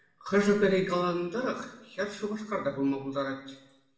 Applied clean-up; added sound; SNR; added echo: none; none; none; reverberation time 0.8 s.